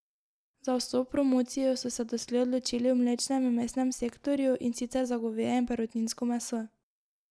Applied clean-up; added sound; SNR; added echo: none; none; none; none.